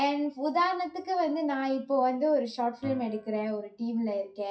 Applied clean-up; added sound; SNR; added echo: classical method WPE with log-MMSE.